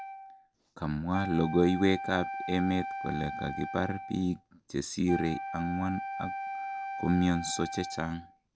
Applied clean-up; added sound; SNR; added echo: none; Wind instrument, woodwind instrument; 7 dB; none.